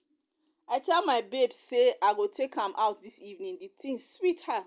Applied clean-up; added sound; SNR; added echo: none; none; none; none.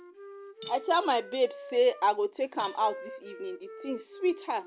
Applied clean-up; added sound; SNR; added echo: none; Cutlery, silverware / Dishes, pots, and pans + Wind instrument, woodwind instrument; 15 dB; none.